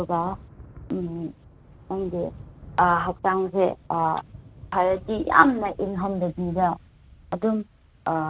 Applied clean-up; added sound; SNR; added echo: none; Thunder / Rain; 19 dB; none.